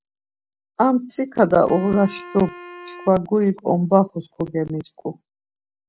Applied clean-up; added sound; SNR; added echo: none; Wind instrument, woodwind instrument; 19 dB; none.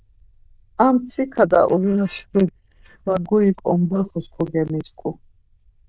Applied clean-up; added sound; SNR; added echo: neural diffusion model UNIVERSE++.